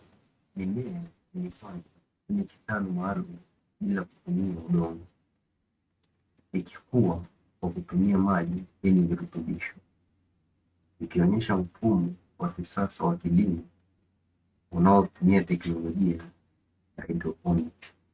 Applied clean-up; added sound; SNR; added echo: neural mask model RNNoise.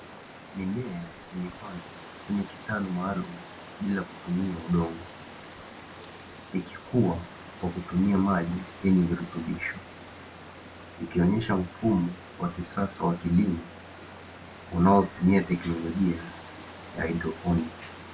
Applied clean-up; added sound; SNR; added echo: none; Water; 16 dB; none.